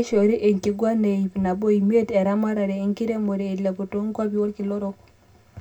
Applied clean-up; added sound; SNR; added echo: none; none; none; reverberation time 0.2 s.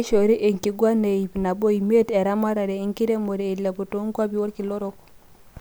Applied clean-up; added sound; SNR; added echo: none; none; none; none.